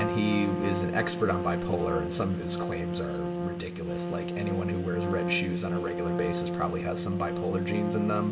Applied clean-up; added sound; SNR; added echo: none; Trumpet; 1 dB; reverberation time 1.8 s.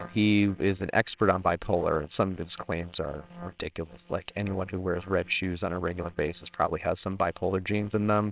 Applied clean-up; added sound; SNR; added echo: neural separator model SepFormer WHAMR!.